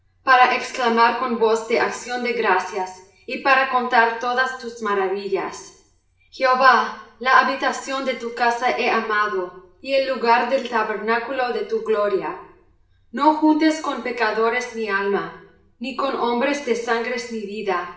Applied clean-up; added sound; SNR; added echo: none; none; none; reverberation time 0.7 s.